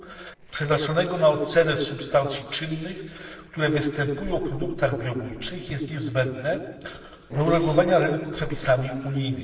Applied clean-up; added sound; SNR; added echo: neural separator model SepFormer DNS4.